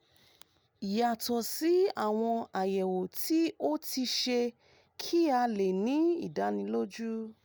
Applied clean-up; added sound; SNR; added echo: none; none; none; none.